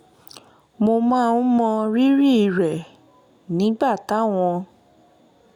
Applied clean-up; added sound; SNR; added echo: none; none; none; none.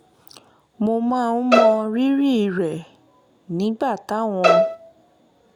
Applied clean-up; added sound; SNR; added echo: none; Bowed string instrument; -3 dB; none.